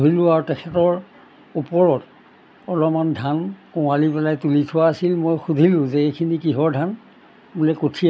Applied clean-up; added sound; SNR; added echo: none; none; none; none.